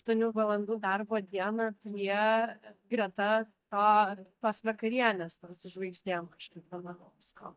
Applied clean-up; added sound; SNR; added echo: neural mask model DeepFilterNet 3.